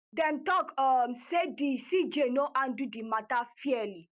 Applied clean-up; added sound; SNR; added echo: none; none; none; none.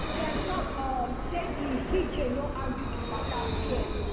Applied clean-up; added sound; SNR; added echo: none; Vehicle; -3 dB; reverberation time 1.5 s.